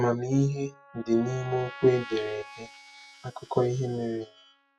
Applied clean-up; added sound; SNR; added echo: classical method log-MMSE.